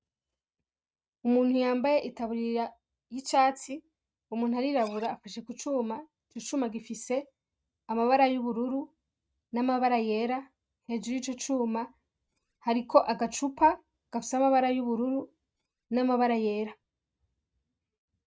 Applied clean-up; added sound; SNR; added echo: neural mask model RNNoise.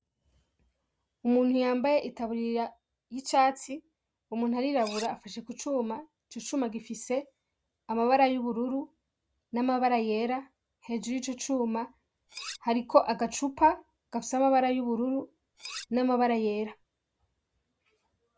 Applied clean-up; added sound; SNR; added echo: none; Cutlery, silverware; 17 dB; none.